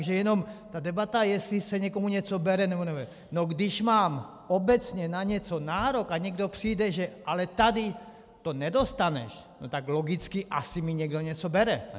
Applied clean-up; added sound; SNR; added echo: none; none; none; none.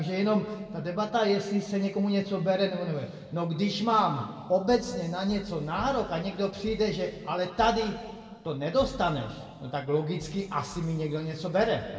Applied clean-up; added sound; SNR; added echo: none; none; none; reverberation time 1.6 s.